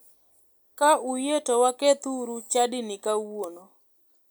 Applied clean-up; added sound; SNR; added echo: none; none; none; none.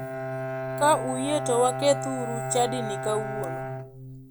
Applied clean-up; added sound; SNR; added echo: none; Bowed string instrument; 4 dB; none.